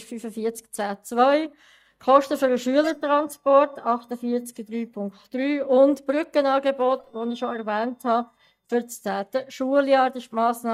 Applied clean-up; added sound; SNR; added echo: neural mask model DeepFilterNet 3.